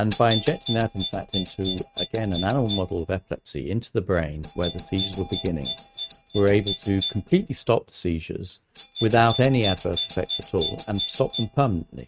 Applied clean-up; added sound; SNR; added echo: neural mask model RNNoise.